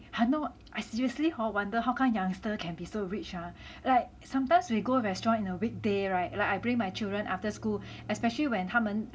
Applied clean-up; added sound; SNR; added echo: none; none; none; none.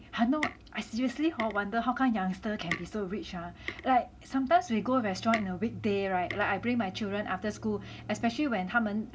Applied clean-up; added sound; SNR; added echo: none; Tick; 13 dB; none.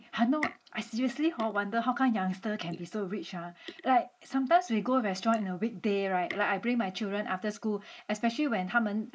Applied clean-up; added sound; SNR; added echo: neural mask model Resemble Enhance denoiser.